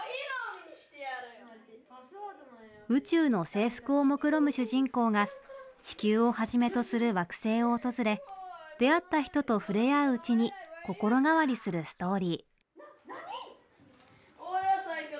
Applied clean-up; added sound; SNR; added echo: none; none; none; none.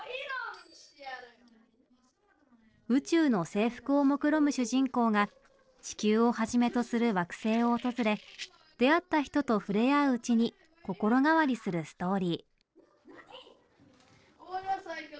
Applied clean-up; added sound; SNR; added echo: neural separator model SepFormer DNS4.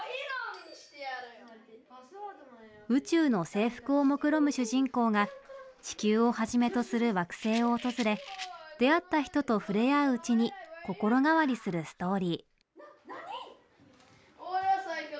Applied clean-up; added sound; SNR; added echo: none; Rattle; 16 dB; none.